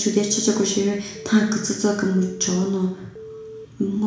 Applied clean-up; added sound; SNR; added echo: none; Telephone; 17 dB; reverberation time 0.7 s.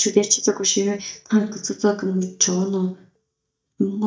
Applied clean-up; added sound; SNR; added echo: neural mask model DeepFilterNet 3.